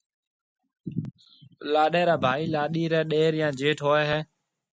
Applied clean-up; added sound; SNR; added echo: none; none; none; none.